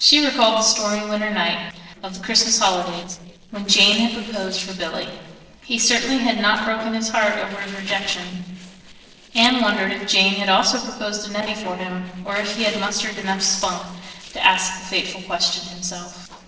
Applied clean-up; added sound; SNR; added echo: neural separator model SepFormer DNS4.